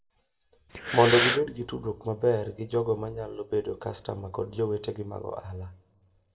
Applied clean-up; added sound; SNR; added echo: none; Breathing; -1 dB; reverberation time 0.5 s.